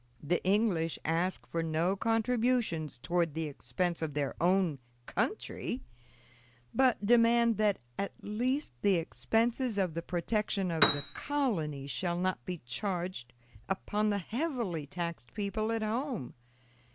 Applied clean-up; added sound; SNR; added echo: none; Piano; 1 dB; none.